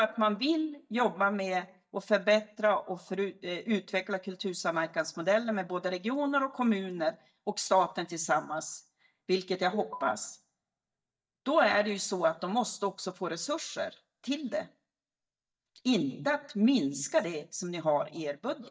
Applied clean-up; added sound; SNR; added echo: neural mask model DeepFilterNet 3.